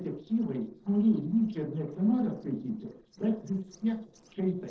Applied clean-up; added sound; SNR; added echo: neural separator model SepFormer DNS4.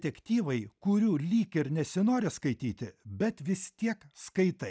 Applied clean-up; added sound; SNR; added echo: none; none; none; none.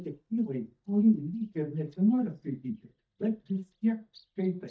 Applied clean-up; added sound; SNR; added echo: neural mask model DeepFilterNet 3.